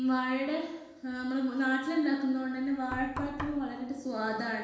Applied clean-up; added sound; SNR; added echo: none; Knock; 14 dB; reverberation time 1.1 s.